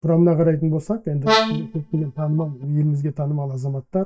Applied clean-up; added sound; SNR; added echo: neural mask model DeepFilterNet 3.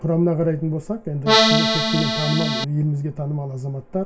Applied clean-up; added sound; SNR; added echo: none; Accordion; -5 dB; reverberation time 0.2 s.